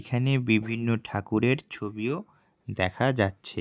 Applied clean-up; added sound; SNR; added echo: none; none; none; none.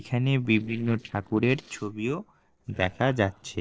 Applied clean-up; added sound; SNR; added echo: neural separator model SepFormer DNS4.